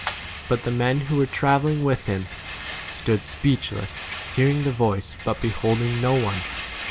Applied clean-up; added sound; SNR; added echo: none; Rattle; 8 dB; none.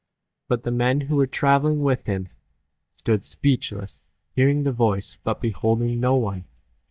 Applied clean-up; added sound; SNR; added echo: neural mask model DeepFilterNet 3.